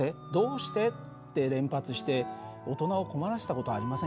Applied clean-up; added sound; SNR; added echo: none; none; none; none.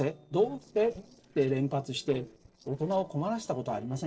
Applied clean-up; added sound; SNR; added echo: neural separator model SepFormer DNS4.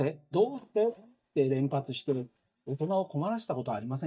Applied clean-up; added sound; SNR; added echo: neural mask model DeepFilterNet 3.